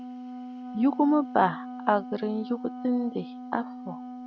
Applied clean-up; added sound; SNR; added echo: none; Wind instrument, woodwind instrument; 11 dB; none.